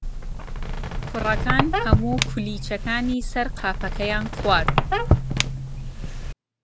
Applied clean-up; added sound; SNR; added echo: none; Squeak; -4 dB; none.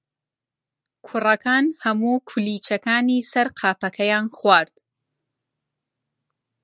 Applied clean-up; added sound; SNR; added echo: none; none; none; none.